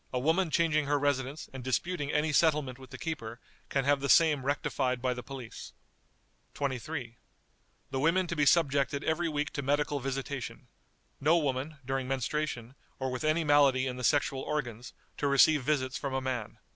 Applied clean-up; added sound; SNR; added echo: none; none; none; none.